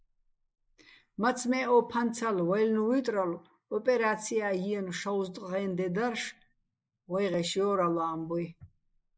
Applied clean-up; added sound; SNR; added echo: neural mask model Resemble Enhance denoiser.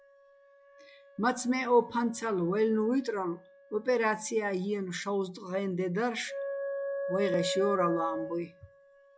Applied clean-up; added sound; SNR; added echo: classical method log-MMSE.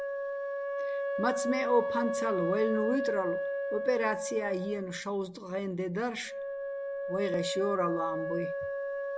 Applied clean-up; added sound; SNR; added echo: none; Wind instrument, woodwind instrument; 2 dB; none.